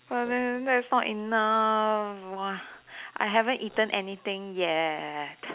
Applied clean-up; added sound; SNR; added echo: none; none; none; none.